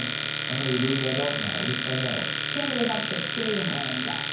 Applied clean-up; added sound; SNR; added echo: none; Domestic sounds, home sounds; -2 dB; reverberation time 0.9 s.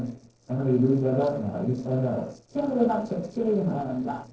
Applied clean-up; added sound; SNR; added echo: neural separator model SepFormer DNS4.